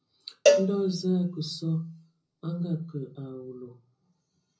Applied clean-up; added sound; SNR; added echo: none; Cowbell; -4 dB; reverberation time 0.4 s.